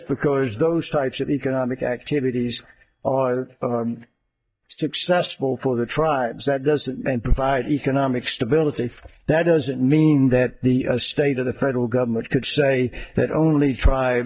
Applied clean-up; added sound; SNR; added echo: neural mask model DeepFilterNet 3.